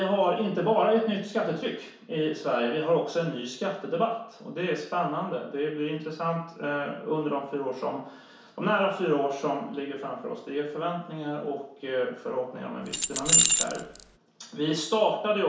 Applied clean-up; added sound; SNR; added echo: none; Keys jangling; -5 dB; reverberation time 0.6 s.